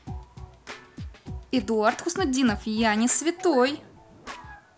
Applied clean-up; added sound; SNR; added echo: none; Scratching (performance technique); 14 dB; none.